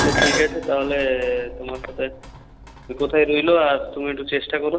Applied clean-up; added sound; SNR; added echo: none; Dishes, pots, and pans; 6 dB; none.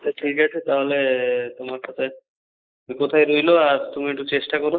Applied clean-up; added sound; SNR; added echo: neural mask model Resemble Enhance denoiser.